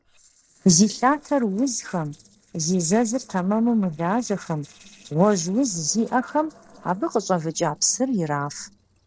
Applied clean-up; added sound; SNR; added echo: neural separator model SepFormer DNS4.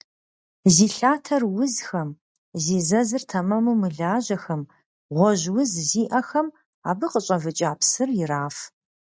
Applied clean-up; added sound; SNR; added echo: none; none; none; none.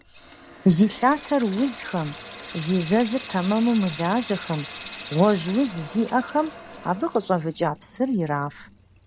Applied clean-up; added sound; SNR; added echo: none; Sink (filling or washing) / Water tap, faucet; 14 dB; none.